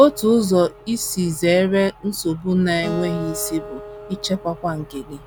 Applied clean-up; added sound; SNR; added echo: none; Acoustic guitar; 16 dB; none.